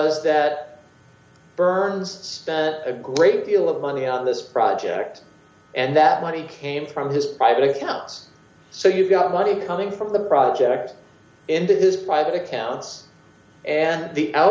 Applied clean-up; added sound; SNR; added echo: none; none; none; none.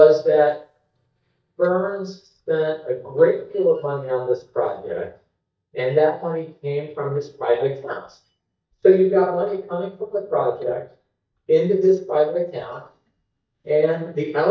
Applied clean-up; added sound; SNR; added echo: neural mask model DeepFilterNet 3.